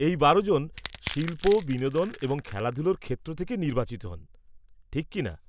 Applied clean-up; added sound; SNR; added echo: none; Crushing; 10 dB; none.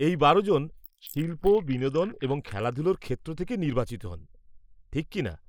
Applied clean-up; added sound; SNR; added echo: neural mask model Resemble Enhance denoiser.